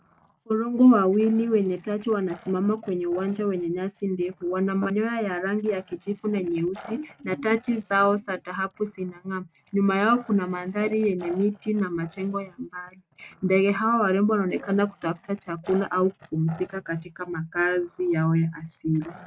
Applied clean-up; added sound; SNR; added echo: neural mask model RNNoise.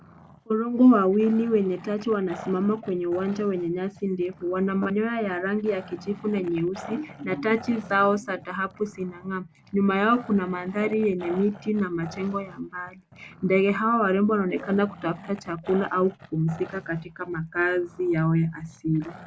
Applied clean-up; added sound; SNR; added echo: none; Growling; 20 dB; none.